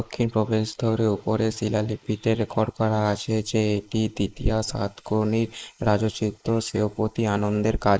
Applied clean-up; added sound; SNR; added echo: neural mask model Resemble Enhance denoiser.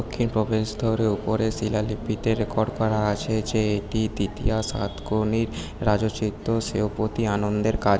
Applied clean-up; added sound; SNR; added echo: none; none; none; none.